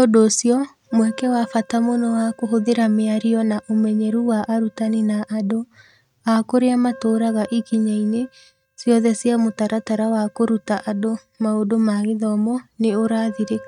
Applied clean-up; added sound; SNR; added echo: neural mask model RNNoise.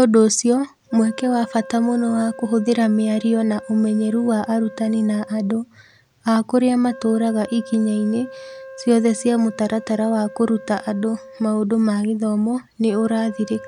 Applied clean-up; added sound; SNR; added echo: none; Wind instrument, woodwind instrument; 19 dB; none.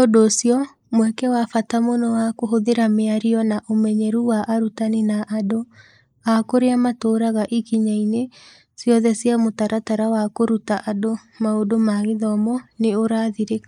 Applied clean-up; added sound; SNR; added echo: neural mask model Resemble Enhance denoiser.